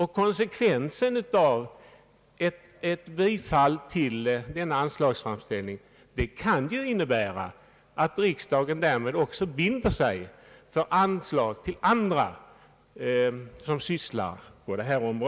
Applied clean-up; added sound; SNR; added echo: none; none; none; none.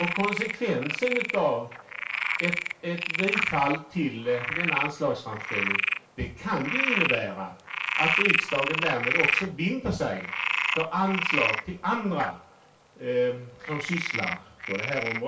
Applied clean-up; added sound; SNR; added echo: none; Frog; 0 dB; reverberation time 0.3 s.